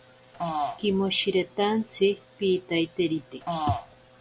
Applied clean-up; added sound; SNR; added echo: none; Fart; 4 dB; none.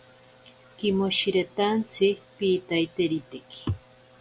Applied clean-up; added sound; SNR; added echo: none; none; none; none.